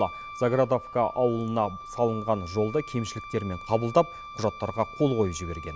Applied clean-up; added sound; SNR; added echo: none; Wind instrument, woodwind instrument; 14 dB; none.